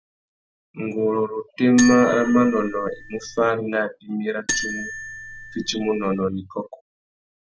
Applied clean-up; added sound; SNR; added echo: none; Marimba, xylophone; 8 dB; none.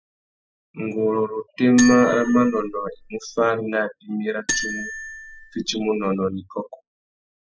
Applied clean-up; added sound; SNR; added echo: classical method spectral subtraction.